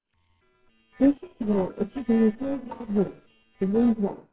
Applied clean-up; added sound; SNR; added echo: neural separator model SepFormer WHAMR!.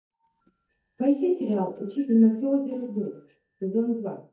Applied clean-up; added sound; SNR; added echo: neural mask model DeepFilterNet 3.